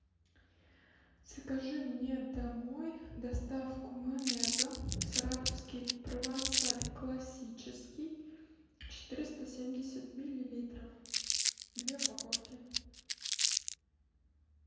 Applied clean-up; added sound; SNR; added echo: none; Crumpling, crinkling; -5 dB; reverberation time 1.2 s.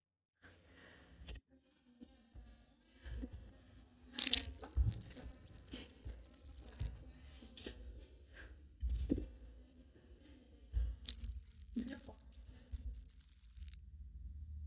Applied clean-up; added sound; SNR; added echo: neural mask model DeepFilterNet 3.